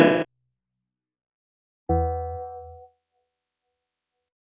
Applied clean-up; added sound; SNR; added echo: classical method log-MMSE.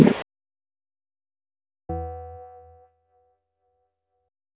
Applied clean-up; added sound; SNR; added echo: none; Bell; 11 dB; none.